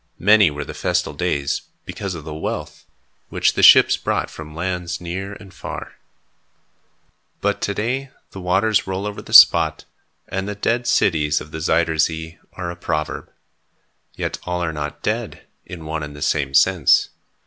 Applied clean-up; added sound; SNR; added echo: none; none; none; none.